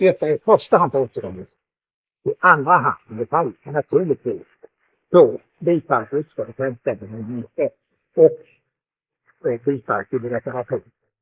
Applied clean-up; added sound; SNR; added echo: neural mask model Resemble Enhance denoiser.